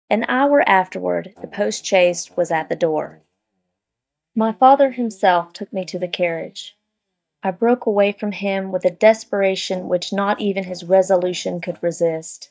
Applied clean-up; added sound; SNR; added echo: neural mask model DeepFilterNet 3.